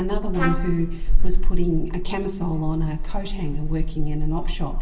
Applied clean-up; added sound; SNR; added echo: none; Trumpet; 14 dB; reverberation time 0.7 s.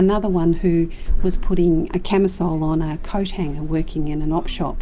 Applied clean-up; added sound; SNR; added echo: none; none; none; none.